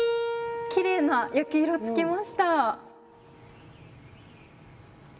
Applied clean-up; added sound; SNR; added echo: none; Keyboard (musical); 7 dB; reverberation time 1.8 s.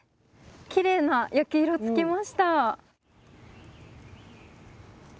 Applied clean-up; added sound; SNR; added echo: none; none; none; none.